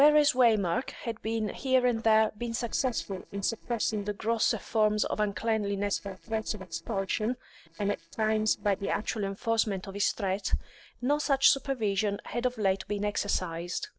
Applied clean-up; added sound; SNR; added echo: neural separator model SepFormer DNS4.